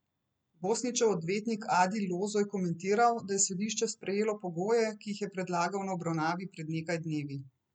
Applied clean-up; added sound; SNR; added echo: none; none; none; none.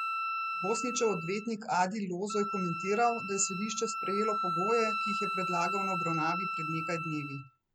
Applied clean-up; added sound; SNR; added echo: none; Wind instrument, woodwind instrument; 2 dB; none.